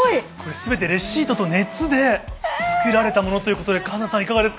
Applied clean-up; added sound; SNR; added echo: none; none; none; none.